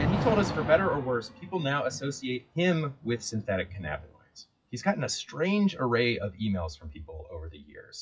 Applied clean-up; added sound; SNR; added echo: classical method WPE with log-MMSE.